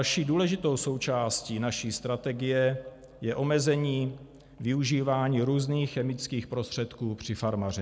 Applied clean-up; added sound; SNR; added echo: none; none; none; none.